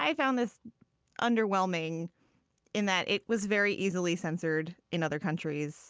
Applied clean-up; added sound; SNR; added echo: none; none; none; none.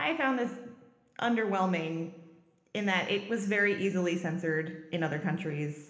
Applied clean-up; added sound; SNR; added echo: none; none; none; reverberation time 1.1 s.